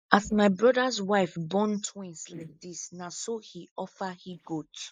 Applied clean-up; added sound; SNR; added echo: neural mask model Resemble Enhance denoiser.